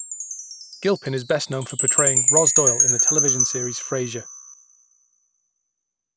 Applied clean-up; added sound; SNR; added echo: none; Chime; -5 dB; none.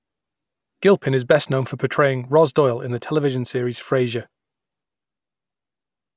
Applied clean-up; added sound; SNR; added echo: none; none; none; none.